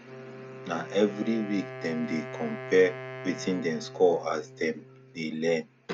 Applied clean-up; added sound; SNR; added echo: none; Wind instrument, woodwind instrument; 13 dB; none.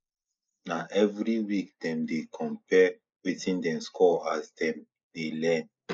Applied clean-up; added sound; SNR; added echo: neural mask model Resemble Enhance denoiser.